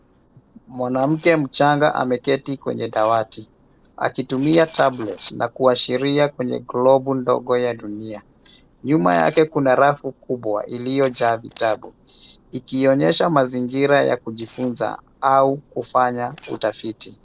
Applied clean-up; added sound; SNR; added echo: neural separator model SepFormer DNS4.